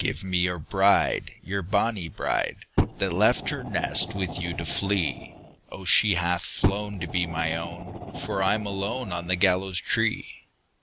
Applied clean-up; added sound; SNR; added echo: none; Fire; 5 dB; none.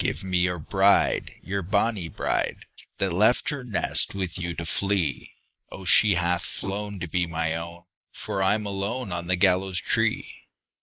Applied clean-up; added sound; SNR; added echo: neural mask model Resemble Enhance denoiser.